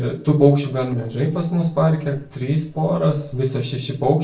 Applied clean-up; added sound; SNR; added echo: neural separator model SepFormer DNS4.